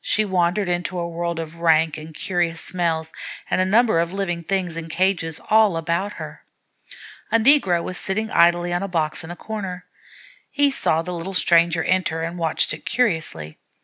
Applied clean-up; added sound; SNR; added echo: none; none; none; none.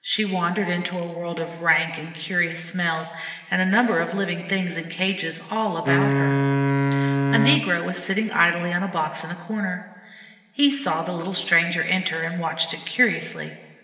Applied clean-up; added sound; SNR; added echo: none; Wind instrument, woodwind instrument; -2 dB; reverberation time 3.0 s.